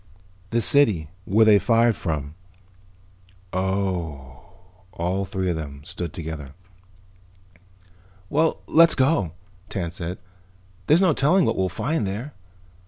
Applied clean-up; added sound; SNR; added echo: none; none; none; none.